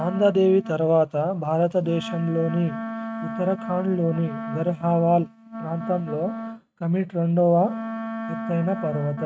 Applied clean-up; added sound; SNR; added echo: neural mask model RNNoise.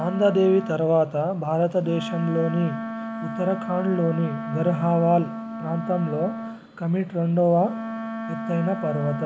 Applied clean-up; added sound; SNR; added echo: none; Wind instrument, woodwind instrument; 9 dB; none.